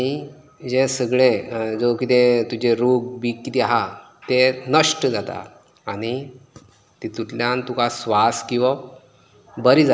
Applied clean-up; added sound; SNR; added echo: none; none; none; none.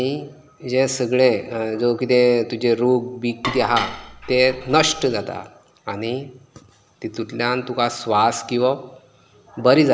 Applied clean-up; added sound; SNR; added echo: none; Dishes, pots, and pans; 11 dB; none.